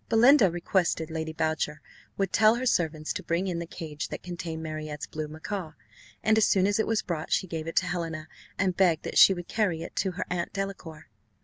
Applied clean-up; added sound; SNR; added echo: none; none; none; none.